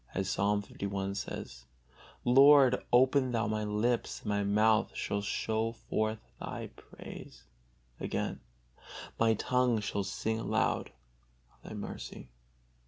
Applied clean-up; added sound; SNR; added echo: none; none; none; none.